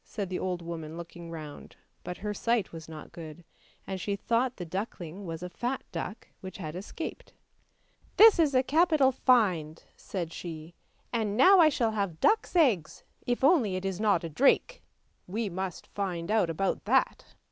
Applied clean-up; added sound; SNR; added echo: none; none; none; none.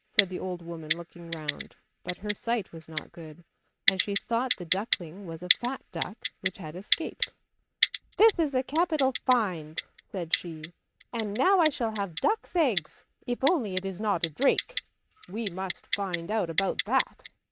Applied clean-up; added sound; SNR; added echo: neural mask model RNNoise.